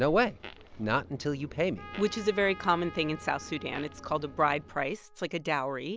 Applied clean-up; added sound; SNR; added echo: none; Trumpet + Fart; 19 dB; none.